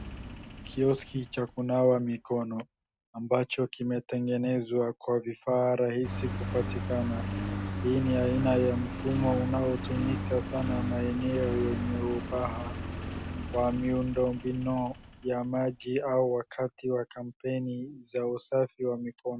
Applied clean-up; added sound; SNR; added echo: none; Engine; 7 dB; none.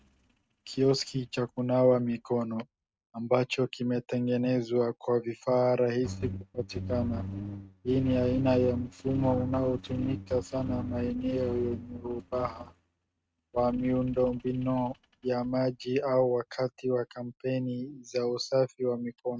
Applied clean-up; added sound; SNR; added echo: neural mask model RNNoise.